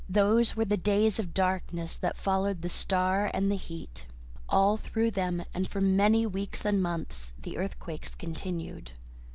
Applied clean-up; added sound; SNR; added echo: none; none; none; none.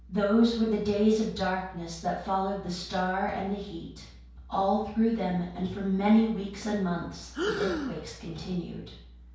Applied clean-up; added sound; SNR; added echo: none; Breathing; 7 dB; reverberation time 0.5 s.